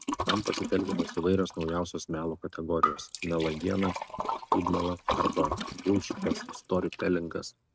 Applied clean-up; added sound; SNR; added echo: neural mask model RNNoise.